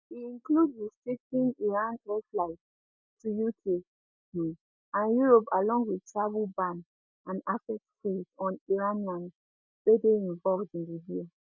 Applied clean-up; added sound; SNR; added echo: none; none; none; none.